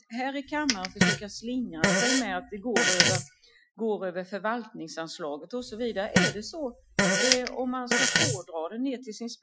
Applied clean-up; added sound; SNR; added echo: classical method Wiener filter.